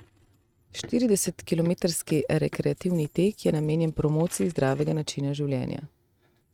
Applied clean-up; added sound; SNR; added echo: neural mask model RNNoise.